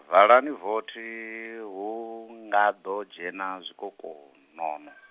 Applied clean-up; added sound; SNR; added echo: none; none; none; none.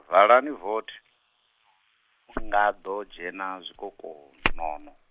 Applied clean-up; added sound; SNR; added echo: neural mask model Resemble Enhance denoiser.